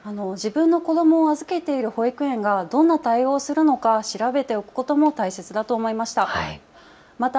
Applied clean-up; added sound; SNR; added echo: none; none; none; none.